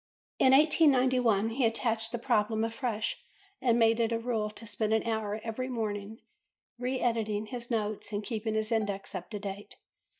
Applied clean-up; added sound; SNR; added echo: neural mask model DeepFilterNet 3.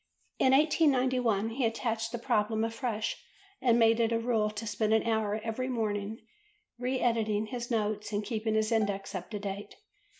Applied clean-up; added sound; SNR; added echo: none; Bowed string instrument; 18 dB; none.